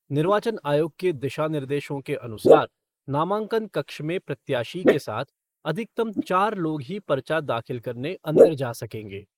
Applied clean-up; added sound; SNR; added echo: neural mask model Resemble Enhance denoiser.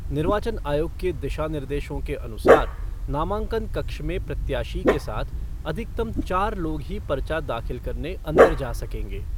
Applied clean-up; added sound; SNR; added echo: none; Dog; -4 dB; none.